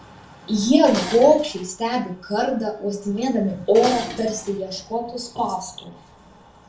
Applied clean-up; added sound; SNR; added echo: none; Dishes, pots, and pans; 15 dB; reverberation time 0.4 s.